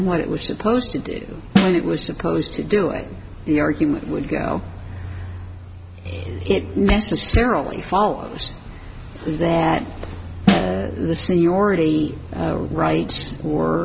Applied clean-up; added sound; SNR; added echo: none; Snare drum; 4 dB; none.